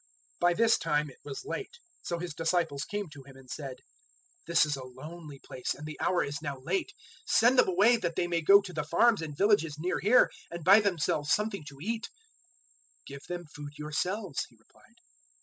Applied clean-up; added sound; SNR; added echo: none; none; none; none.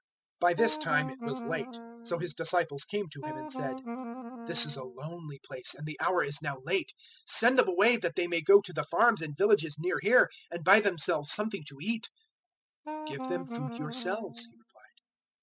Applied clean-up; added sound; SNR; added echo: classical method spectral subtraction.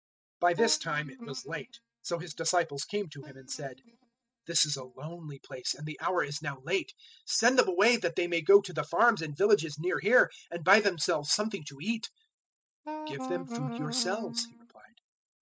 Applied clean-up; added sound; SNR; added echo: neural mask model DeepFilterNet 3.